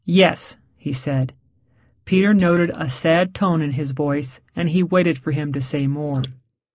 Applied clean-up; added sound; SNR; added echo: neural mask model Resemble Enhance denoiser.